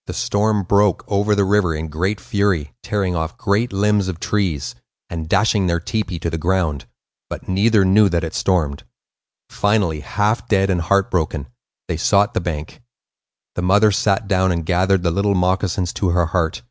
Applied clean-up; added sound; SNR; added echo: none; none; none; none.